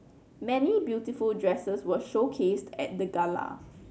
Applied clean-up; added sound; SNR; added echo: none; none; none; none.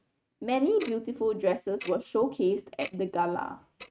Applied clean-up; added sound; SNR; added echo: neural mask model RNNoise.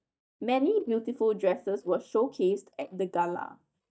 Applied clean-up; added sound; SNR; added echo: neural mask model DeepFilterNet 3.